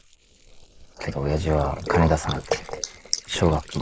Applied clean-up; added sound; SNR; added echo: neural mask model Resemble Enhance denoiser.